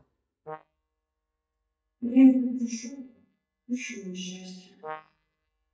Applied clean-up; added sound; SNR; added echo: neural mask model DeepFilterNet 3.